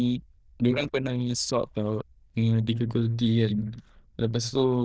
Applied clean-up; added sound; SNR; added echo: neural diffusion model UNIVERSE++.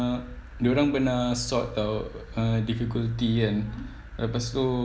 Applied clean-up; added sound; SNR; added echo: none; none; none; none.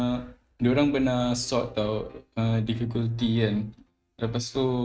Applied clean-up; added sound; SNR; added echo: neural mask model RNNoise.